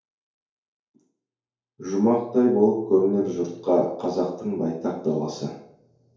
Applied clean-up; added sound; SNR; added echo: none; none; none; reverberation time 2.4 s.